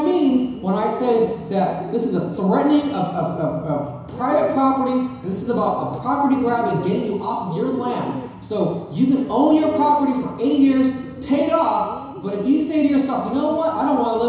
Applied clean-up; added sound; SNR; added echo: none; Bird; 16 dB; reverberation time 1.0 s.